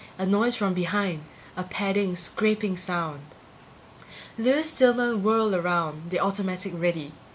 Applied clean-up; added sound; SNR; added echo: none; none; none; none.